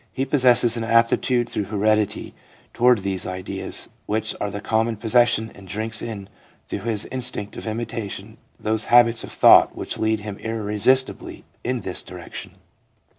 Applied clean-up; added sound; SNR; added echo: none; none; none; none.